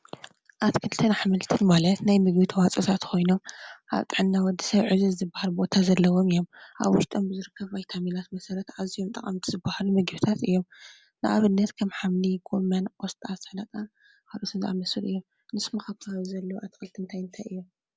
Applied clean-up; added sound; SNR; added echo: none; none; none; none.